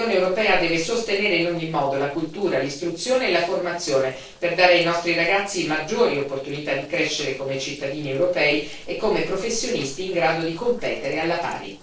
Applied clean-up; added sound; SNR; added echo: neural separator model SepFormer DNS4.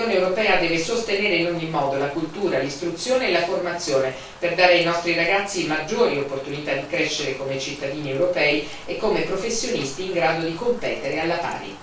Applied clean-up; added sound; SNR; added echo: none; Rain; 16 dB; reverberation time 0.3 s.